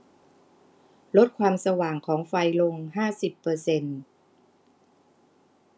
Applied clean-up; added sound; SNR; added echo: none; none; none; none.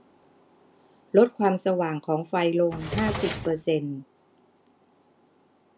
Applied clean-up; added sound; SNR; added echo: none; Drawer open or close; 6 dB; none.